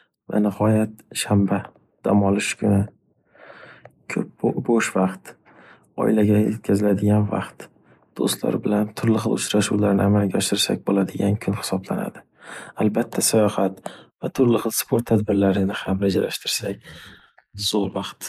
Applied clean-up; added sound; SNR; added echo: neural mask model Resemble Enhance denoiser.